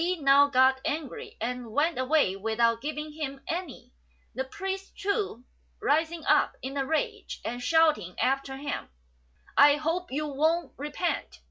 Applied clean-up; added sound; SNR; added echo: none; none; none; none.